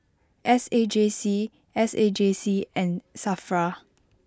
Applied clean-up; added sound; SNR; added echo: none; none; none; none.